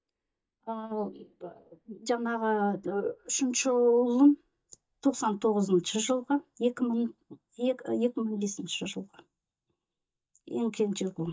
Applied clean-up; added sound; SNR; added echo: neural mask model DeepFilterNet 3.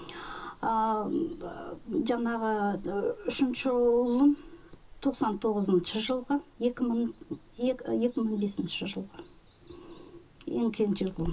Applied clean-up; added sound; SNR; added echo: none; Water; 20 dB; reverberation time 0.2 s.